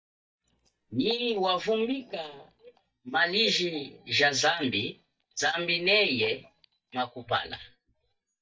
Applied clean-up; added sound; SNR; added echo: neural mask model DeepFilterNet 3.